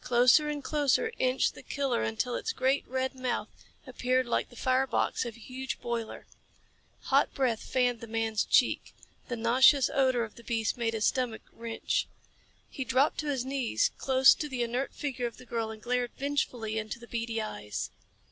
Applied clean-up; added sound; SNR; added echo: none; none; none; none.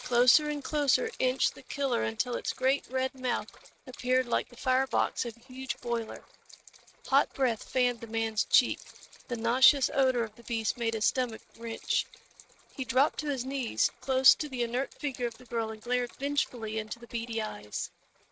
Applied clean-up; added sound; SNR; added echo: neural mask model RNNoise.